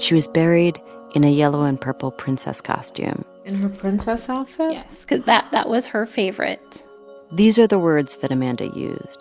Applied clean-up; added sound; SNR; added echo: none; none; none; none.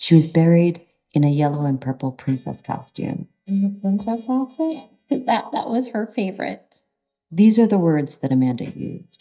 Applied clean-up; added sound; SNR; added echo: neural mask model DeepFilterNet 3.